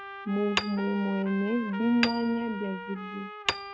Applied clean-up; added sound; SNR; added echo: none; Hammer + Trumpet; 6 dB; none.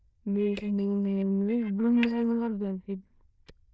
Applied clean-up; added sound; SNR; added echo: neural diffusion model UNIVERSE++.